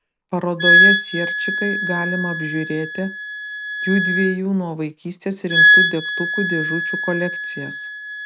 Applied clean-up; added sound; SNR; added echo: none; Wind instrument, woodwind instrument; -5 dB; none.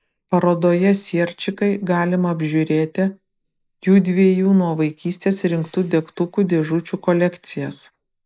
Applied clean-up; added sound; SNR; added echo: neural mask model Resemble Enhance denoiser.